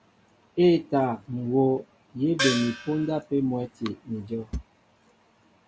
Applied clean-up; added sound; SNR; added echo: none; Gong; 3 dB; none.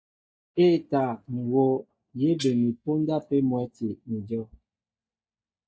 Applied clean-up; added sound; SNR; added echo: neural mask model DeepFilterNet 3.